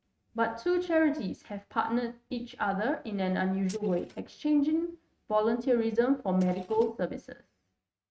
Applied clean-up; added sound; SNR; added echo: neural mask model RNNoise.